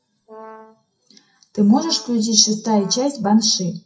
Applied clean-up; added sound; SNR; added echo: classical method WPE with log-MMSE.